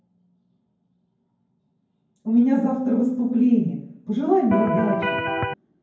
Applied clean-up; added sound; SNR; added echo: none; Electric guitar; 0 dB; reverberation time 0.9 s.